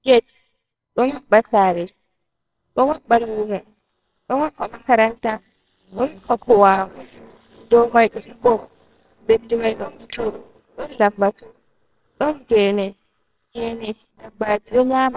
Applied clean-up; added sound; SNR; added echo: neural separator model SepFormer WHAMR!.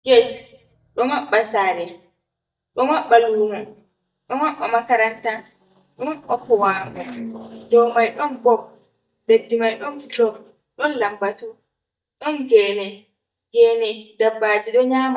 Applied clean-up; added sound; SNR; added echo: neural mask model DeepFilterNet 3.